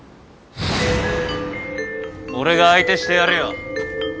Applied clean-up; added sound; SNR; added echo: none; none; none; none.